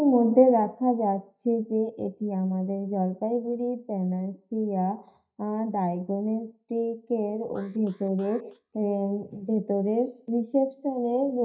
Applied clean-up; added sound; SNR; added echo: neural mask model DeepFilterNet 3.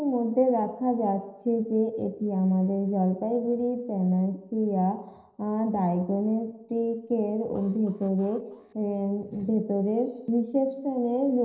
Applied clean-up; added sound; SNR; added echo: neural separator model SepFormer DNS4.